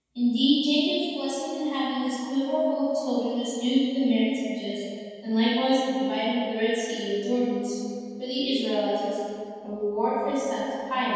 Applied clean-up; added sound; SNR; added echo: none; none; none; reverberation time 2.1 s.